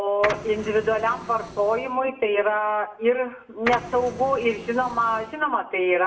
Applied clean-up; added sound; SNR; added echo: none; Printer; 11 dB; reverberation time 0.6 s.